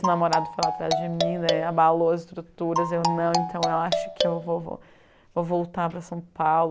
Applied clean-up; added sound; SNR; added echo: none; Marimba, xylophone; 2 dB; none.